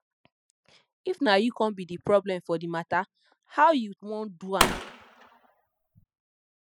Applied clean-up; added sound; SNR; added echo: classical method spectral subtraction.